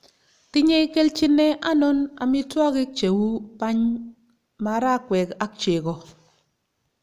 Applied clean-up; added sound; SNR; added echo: none; none; none; none.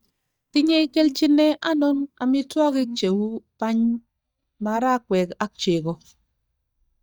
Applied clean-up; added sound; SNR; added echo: neural mask model DeepFilterNet 3.